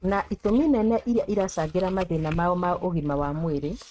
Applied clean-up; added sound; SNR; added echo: neural mask model RNNoise.